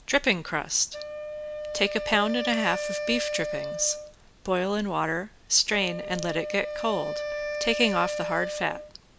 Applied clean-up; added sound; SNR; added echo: none; Wind instrument, woodwind instrument; 6 dB; none.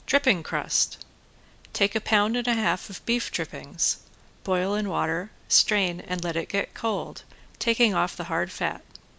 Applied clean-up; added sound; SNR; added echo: none; none; none; none.